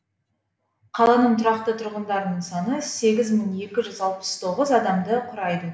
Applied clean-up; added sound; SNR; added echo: none; none; none; none.